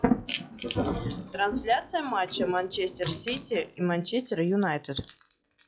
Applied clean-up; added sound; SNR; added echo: classical method log-MMSE.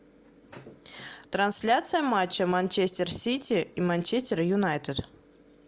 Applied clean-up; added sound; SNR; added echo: none; none; none; none.